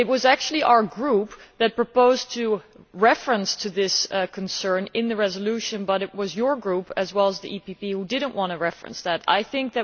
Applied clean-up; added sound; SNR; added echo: none; none; none; none.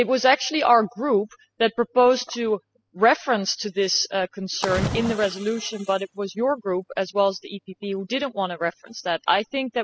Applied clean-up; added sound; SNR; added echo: classical method spectral subtraction.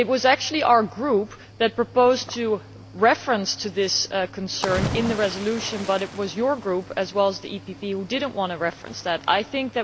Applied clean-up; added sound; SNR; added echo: none; Cricket / Waves, surf; 14 dB; none.